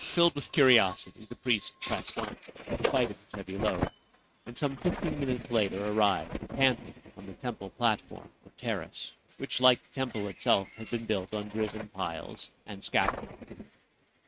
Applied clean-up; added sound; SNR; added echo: neural mask model RNNoise.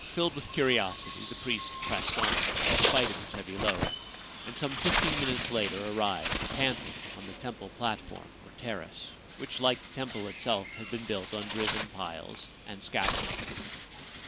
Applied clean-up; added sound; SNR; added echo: none; Bird; -1 dB; none.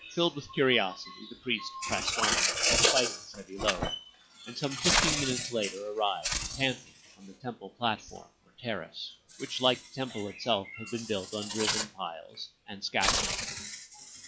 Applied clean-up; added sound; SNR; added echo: classical method log-MMSE.